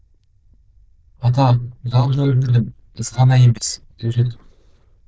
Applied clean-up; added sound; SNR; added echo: neural diffusion model UNIVERSE++.